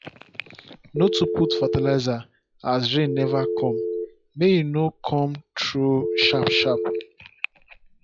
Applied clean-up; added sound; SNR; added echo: classical method log-MMSE.